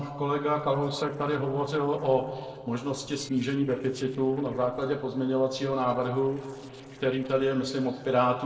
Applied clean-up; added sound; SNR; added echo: neural separator model SepFormer DNS4.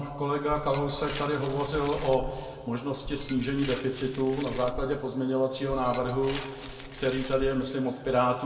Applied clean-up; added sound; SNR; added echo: none; Glass; 7 dB; reverberation time 2.0 s.